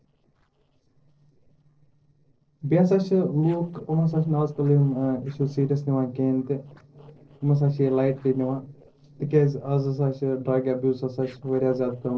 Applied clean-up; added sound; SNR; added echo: neural separator model SepFormer DNS4.